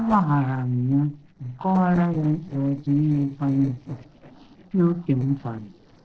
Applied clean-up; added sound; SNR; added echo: neural separator model SepFormer DNS4.